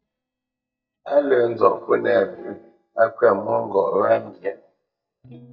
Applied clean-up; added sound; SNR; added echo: neural mask model DeepFilterNet 3.